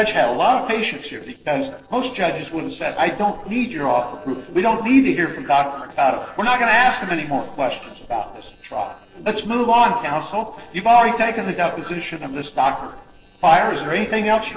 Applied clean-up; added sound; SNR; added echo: neural separator model SepFormer DNS4.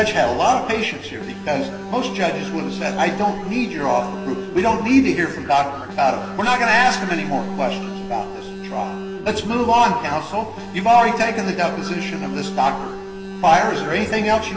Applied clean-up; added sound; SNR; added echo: none; Alarm; 10 dB; reverberation time 2.0 s.